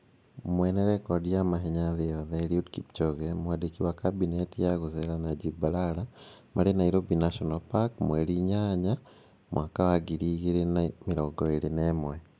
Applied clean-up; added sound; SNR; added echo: none; none; none; none.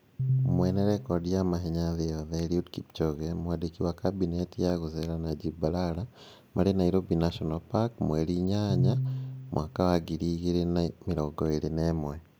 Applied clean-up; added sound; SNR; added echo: none; Piano; 3 dB; none.